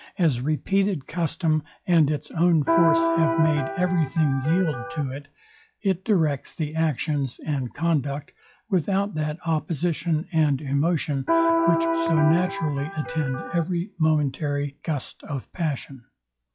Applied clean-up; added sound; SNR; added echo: classical method log-MMSE.